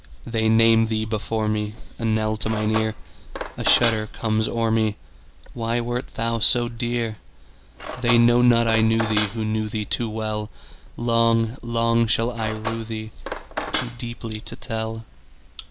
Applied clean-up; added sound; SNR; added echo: none; Cutlery, silverware; 8 dB; none.